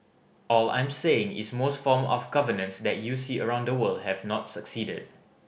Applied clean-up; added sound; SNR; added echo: none; none; none; none.